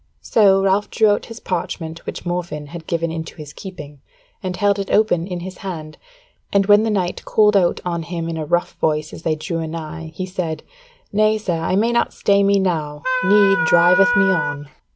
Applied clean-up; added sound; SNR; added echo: none; Wind instrument, woodwind instrument; 1 dB; none.